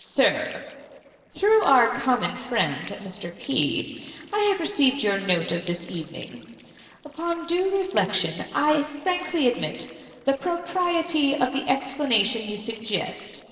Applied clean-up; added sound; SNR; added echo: neural separator model SepFormer DNS4.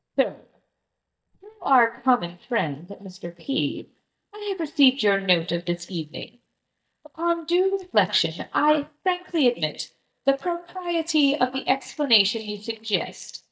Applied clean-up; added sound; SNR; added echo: neural mask model DeepFilterNet 3.